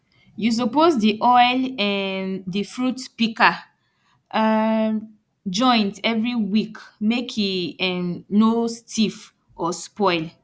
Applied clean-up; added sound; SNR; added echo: none; none; none; none.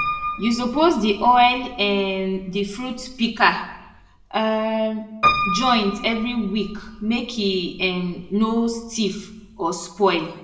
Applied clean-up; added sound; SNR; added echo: none; Piano; 9 dB; reverberation time 0.6 s.